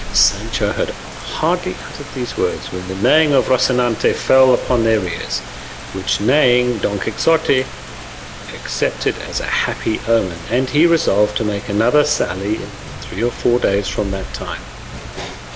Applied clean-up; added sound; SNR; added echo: none; Rain; 11 dB; none.